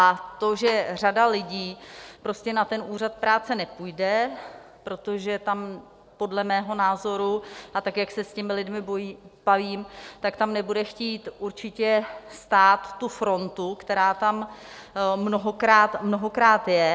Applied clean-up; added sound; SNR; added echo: none; Snare drum; 16 dB; none.